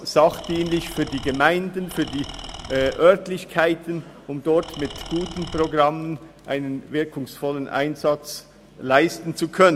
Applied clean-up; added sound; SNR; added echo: none; Engine / Tools; 14 dB; none.